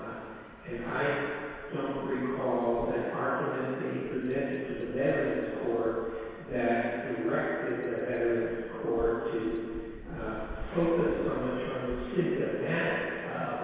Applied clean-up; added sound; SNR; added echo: none; Bird vocalization, bird call, bird song; 17 dB; reverberation time 2.0 s.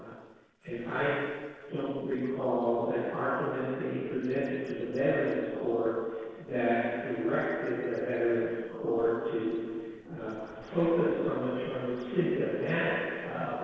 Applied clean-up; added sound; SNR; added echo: neural separator model SepFormer DNS4.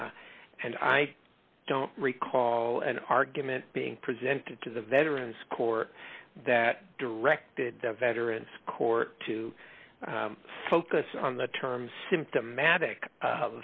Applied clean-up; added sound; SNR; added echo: none; none; none; none.